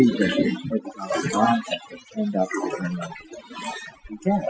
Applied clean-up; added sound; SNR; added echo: classical method Wiener filter.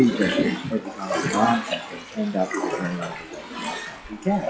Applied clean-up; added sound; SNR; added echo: classical method log-MMSE.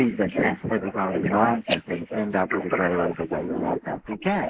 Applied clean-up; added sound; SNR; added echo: neural mask model Resemble Enhance denoiser.